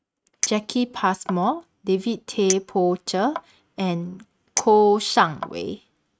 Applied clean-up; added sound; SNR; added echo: neural mask model RNNoise.